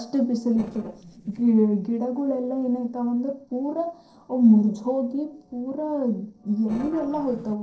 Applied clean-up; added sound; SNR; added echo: neural separator model SepFormer DNS4.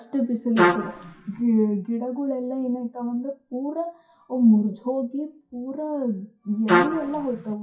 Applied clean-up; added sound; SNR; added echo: classical method WPE with log-MMSE.